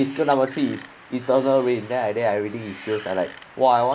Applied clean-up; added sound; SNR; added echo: none; Wind; 20 dB; none.